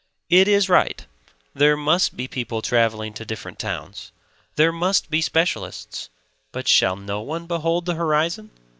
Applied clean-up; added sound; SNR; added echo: none; none; none; none.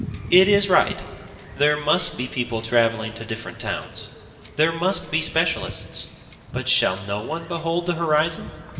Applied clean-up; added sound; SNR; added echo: none; Wind / Ocean / Boat, Water vehicle; 15 dB; reverberation time 2.2 s.